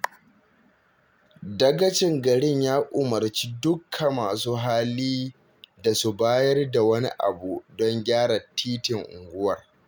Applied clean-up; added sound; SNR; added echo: none; none; none; none.